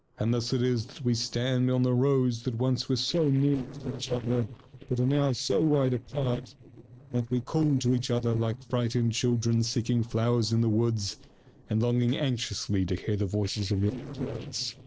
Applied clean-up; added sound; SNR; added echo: neural separator model SepFormer DNS4.